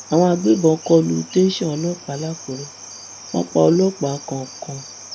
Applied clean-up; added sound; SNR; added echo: none; Cricket; 17 dB; none.